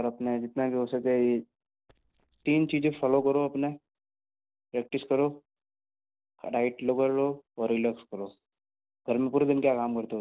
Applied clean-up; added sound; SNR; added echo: neural separator model SepFormer DNS4.